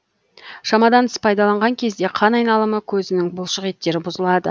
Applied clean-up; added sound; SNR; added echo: none; none; none; none.